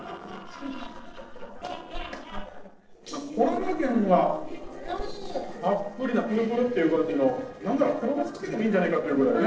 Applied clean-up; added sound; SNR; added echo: neural separator model SepFormer DNS4.